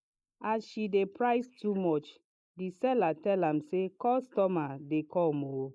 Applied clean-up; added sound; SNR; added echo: neural mask model Resemble Enhance denoiser.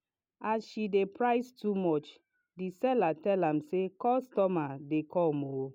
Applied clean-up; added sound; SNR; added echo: none; none; none; none.